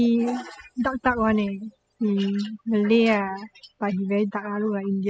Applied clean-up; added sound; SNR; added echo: classical method spectral subtraction.